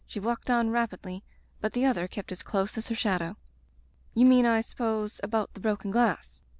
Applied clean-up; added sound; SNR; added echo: none; none; none; none.